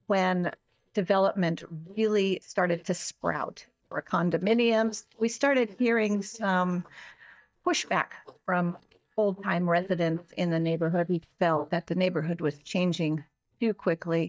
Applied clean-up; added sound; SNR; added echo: neural mask model DeepFilterNet 3.